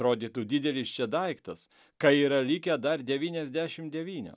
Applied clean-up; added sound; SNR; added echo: none; none; none; none.